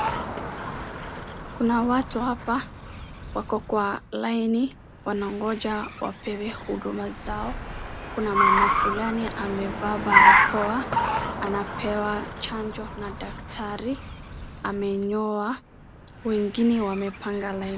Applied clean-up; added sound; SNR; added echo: none; Car; -1 dB; none.